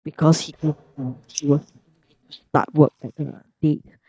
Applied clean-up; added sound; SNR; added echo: neural mask model DeepFilterNet 3.